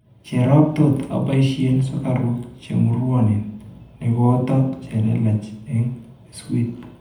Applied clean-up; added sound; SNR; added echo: none; none; none; reverberation time 0.8 s.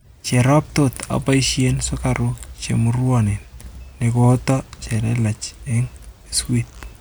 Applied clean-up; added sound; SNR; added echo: none; none; none; none.